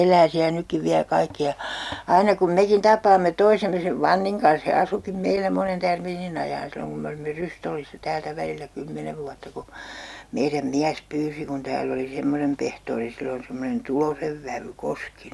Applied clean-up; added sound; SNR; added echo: none; none; none; none.